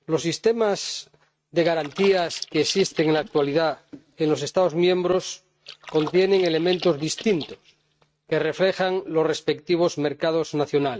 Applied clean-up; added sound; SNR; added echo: neural mask model RNNoise.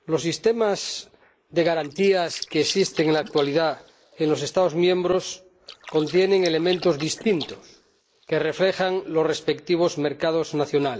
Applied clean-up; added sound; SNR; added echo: neural mask model Resemble Enhance denoiser.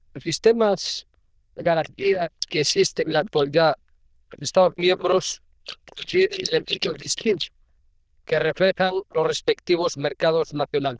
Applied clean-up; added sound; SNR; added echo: neural diffusion model UNIVERSE++.